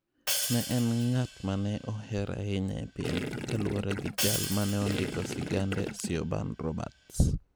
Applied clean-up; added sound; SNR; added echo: none; Gurgling + Hi-hat; 5 dB; none.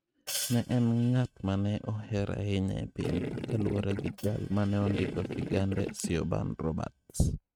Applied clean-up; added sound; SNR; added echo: neural mask model RNNoise.